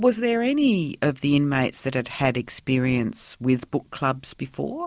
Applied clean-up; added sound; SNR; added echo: none; none; none; none.